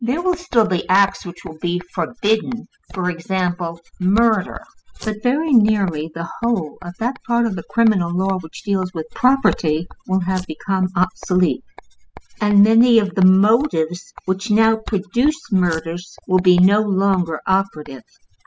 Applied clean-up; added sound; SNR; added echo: classical method spectral subtraction.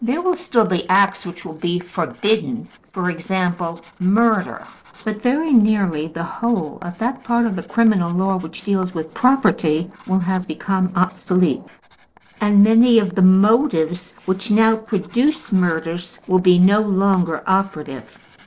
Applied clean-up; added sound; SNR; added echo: neural separator model SepFormer DNS4.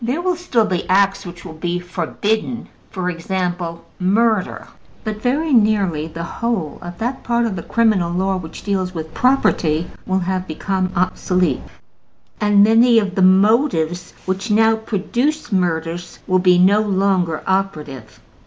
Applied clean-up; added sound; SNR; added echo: none; none; none; none.